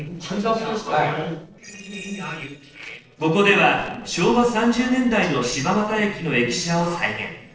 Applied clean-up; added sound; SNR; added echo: neural separator model SepFormer DNS4.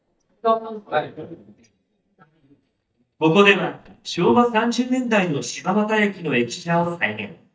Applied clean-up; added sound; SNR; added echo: neural mask model DeepFilterNet 3.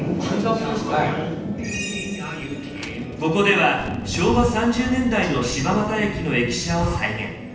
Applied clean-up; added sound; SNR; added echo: none; Thunder; 8 dB; reverberation time 0.9 s.